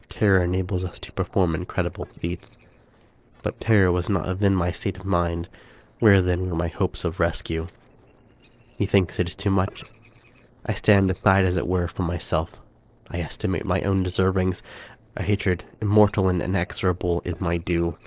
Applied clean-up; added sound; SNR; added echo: neural separator model SepFormer DNS4.